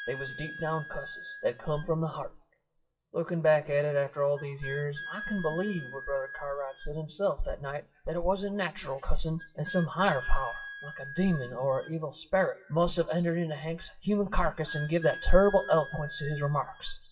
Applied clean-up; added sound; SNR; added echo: classical method WPE with log-MMSE.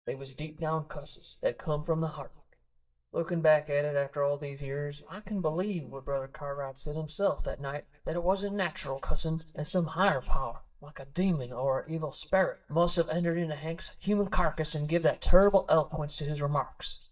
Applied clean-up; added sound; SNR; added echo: neural mask model DeepFilterNet 3.